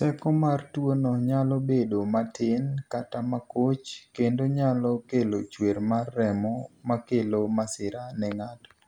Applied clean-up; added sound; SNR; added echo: none; none; none; none.